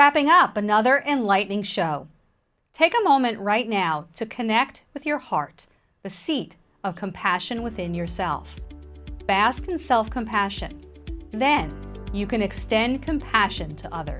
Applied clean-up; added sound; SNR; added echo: none; none; none; none.